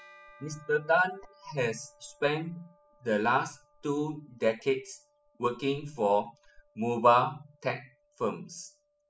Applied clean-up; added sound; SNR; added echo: classical method spectral subtraction.